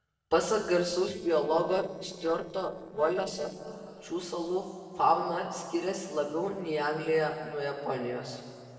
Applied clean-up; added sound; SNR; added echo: neural separator model SepFormer DNS4.